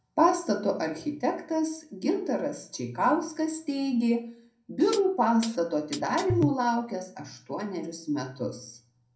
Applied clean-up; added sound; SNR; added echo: none; Hi-hat; 8 dB; reverberation time 0.6 s.